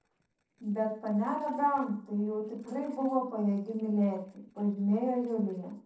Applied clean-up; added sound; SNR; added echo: neural separator model SepFormer DNS4.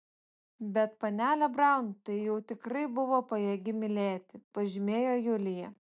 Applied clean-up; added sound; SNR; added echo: none; none; none; none.